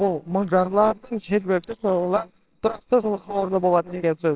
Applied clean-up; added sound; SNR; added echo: neural separator model SepFormer WHAMR!.